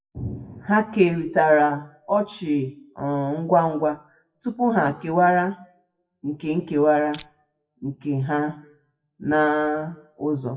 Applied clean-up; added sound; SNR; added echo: classical method WPE with log-MMSE.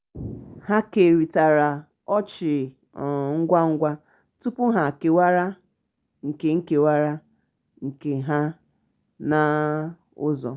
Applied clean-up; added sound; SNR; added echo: none; none; none; none.